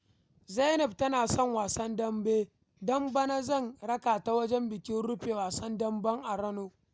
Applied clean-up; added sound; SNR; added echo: none; none; none; none.